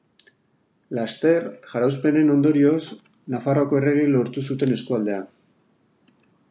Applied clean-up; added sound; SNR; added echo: none; none; none; none.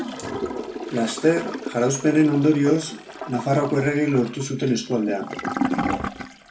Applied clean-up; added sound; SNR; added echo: none; Toilet flush / Gurgling; 7 dB; reverberation time 0.2 s.